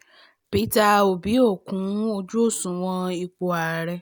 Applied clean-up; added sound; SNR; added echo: none; none; none; none.